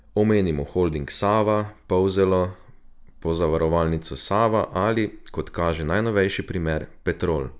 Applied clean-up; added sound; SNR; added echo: none; none; none; none.